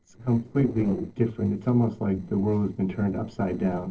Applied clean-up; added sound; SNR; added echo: neural separator model SepFormer DNS4.